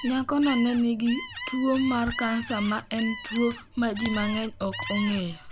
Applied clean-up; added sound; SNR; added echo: none; Gull, seagull; 11 dB; none.